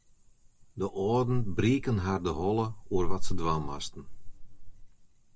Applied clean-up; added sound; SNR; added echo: none; none; none; none.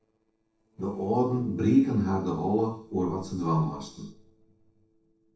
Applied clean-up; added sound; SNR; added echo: neural separator model SepFormer DNS4.